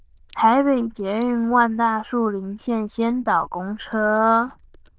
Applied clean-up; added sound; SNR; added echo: neural diffusion model UNIVERSE++.